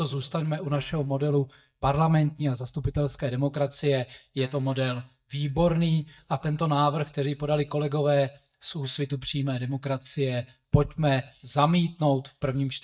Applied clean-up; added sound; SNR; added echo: neural mask model DeepFilterNet 3.